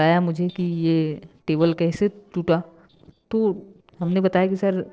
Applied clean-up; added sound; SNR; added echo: neural separator model SepFormer DNS4.